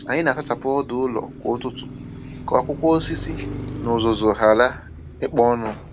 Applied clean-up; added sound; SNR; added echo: none; Car passing by; 12 dB; none.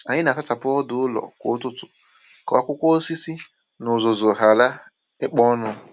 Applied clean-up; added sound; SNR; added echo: none; none; none; none.